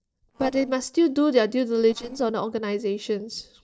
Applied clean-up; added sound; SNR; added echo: neural separator model SepFormer DNS4.